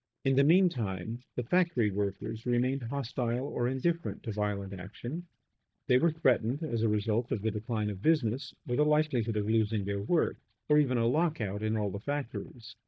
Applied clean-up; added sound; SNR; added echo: neural mask model DeepFilterNet 3.